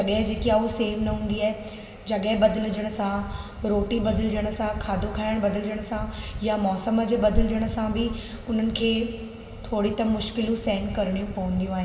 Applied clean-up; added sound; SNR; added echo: none; Thump, thud; 2 dB; reverberation time 2.9 s.